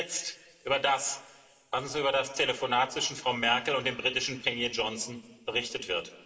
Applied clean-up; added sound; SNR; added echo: none; none; none; reverberation time 1.8 s.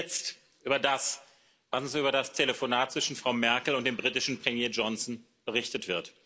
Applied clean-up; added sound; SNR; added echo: none; none; none; none.